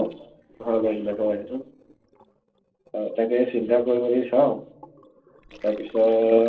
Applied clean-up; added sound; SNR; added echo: neural separator model SepFormer DNS4.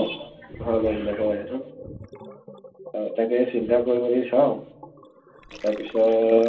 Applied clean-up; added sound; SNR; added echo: none; Gurgling; 18 dB; reverberation time 0.3 s.